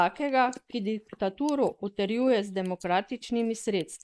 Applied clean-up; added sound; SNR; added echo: neural mask model Resemble Enhance denoiser.